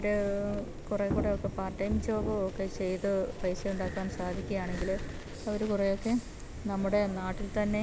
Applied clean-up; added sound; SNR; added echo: none; Thunder / Rain + Crackle; 6 dB; none.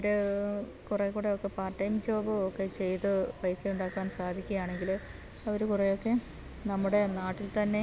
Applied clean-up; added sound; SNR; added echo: none; none; none; none.